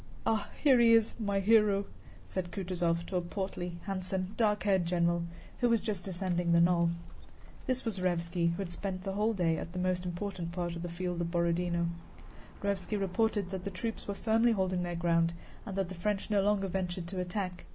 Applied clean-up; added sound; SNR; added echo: none; Bird; 18 dB; none.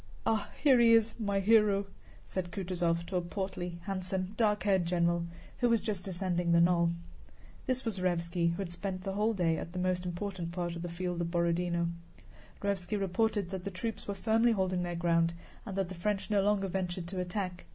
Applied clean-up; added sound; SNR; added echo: none; none; none; none.